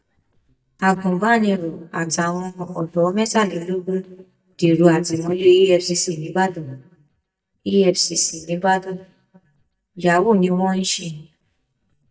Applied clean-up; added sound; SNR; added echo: neural mask model DeepFilterNet 3.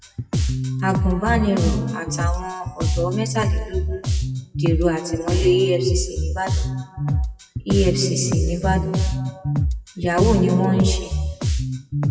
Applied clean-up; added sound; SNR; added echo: classical method WPE with log-MMSE.